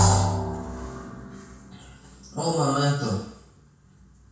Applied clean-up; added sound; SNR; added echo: none; Drum; 0 dB; reverberation time 0.6 s.